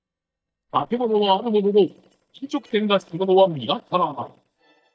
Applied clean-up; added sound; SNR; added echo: neural mask model DeepFilterNet 3.